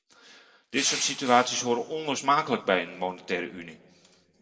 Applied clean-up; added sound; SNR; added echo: none; Crushing; 11 dB; reverberation time 1.1 s.